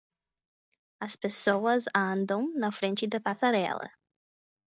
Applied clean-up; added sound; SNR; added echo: neural mask model DeepFilterNet 3.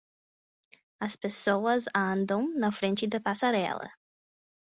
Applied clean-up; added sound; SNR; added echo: none; none; none; none.